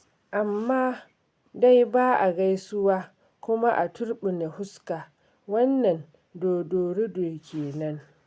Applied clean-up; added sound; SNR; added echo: none; none; none; none.